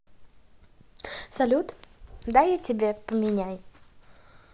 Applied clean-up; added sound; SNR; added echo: none; none; none; none.